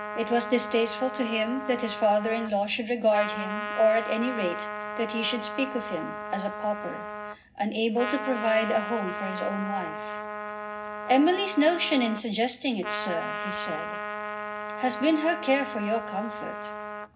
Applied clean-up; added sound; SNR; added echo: none; Trumpet; 7 dB; reverberation time 0.4 s.